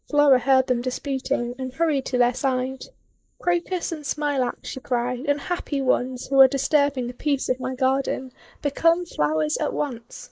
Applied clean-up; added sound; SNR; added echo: neural mask model Resemble Enhance denoiser.